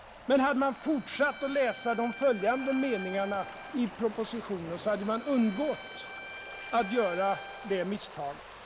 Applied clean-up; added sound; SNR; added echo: none; Bowed string instrument + Waves, surf; 12 dB; none.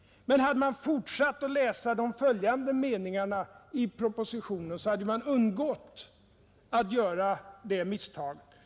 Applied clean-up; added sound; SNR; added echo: none; none; none; none.